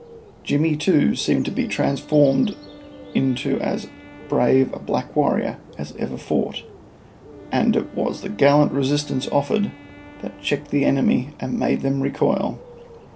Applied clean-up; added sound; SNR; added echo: none; Bird + Wind instrument, woodwind instrument; 20 dB; none.